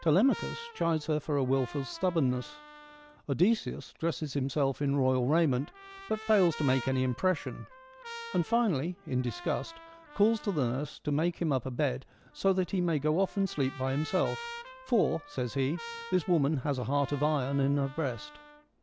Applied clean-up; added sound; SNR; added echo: none; Trumpet; 18 dB; none.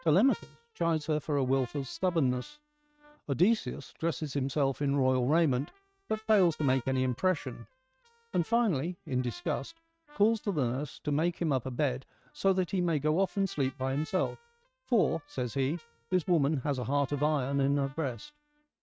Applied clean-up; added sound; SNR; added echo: neural mask model RNNoise.